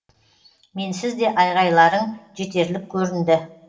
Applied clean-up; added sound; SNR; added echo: none; none; none; reverberation time 0.7 s.